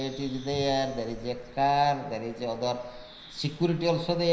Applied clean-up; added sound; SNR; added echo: none; Bird; 18 dB; reverberation time 0.9 s.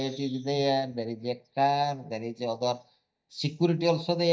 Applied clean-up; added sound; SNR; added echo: neural mask model DeepFilterNet 3.